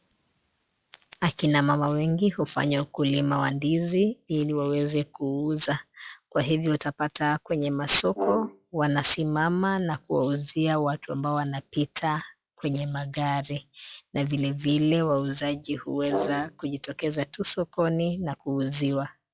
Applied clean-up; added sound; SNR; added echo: classical method log-MMSE.